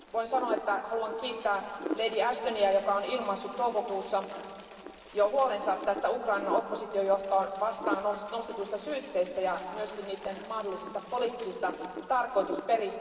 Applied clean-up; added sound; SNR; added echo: none; Wind; 13 dB; reverberation time 2.6 s.